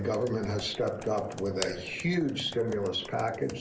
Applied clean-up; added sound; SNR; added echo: none; Computer keyboard; 15 dB; none.